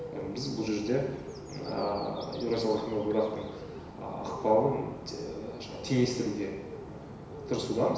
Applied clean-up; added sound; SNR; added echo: none; Bird; 12 dB; reverberation time 1.0 s.